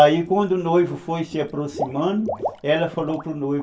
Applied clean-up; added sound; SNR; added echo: none; Water / Liquid; 13 dB; reverberation time 0.2 s.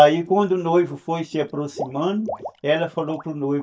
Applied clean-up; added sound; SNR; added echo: neural mask model DeepFilterNet 3.